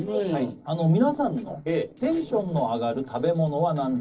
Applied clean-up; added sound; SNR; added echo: neural separator model SepFormer DNS4.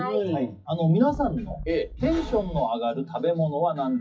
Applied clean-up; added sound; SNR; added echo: classical method WPE with log-MMSE.